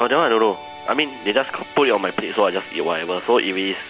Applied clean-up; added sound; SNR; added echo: none; Musical instrument; 17 dB; none.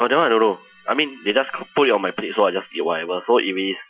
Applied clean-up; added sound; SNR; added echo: classical method Wiener filter.